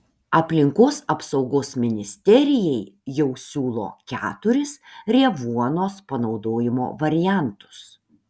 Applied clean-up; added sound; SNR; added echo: none; none; none; none.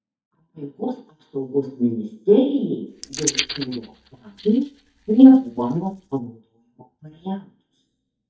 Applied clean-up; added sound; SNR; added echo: neural mask model DeepFilterNet 3.